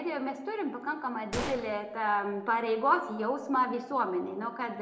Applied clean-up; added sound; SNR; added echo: none; Gunshot, gunfire; 12 dB; reverberation time 0.6 s.